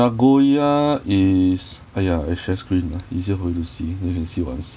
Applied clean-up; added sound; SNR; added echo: none; none; none; none.